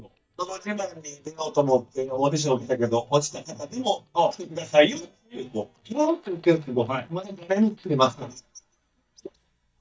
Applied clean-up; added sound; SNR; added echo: neural mask model DeepFilterNet 3.